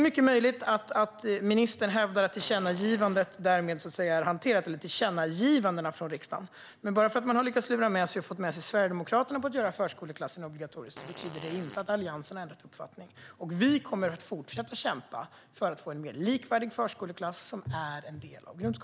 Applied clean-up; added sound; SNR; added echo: none; Fart; 18 dB; none.